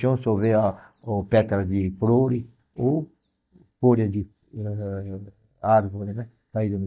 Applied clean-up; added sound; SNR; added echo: neural mask model DeepFilterNet 3.